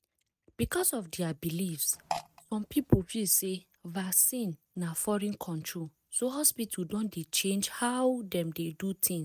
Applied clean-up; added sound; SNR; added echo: neural mask model RNNoise.